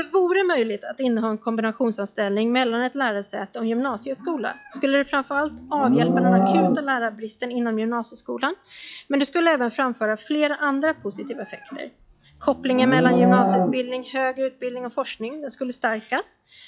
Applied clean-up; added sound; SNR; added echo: classical method log-MMSE.